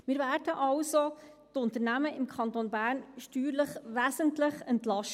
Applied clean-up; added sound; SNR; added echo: none; none; none; none.